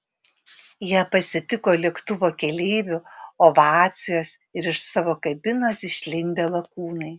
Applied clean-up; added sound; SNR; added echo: none; none; none; none.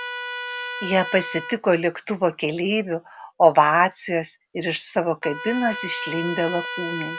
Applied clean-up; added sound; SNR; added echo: none; Trumpet; 11 dB; none.